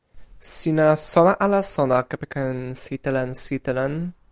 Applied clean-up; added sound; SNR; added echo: none; none; none; none.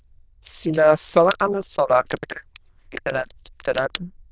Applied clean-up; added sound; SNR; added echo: neural diffusion model UNIVERSE++.